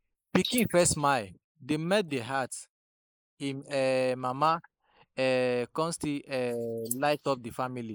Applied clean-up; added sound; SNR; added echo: neural mask model Resemble Enhance denoiser.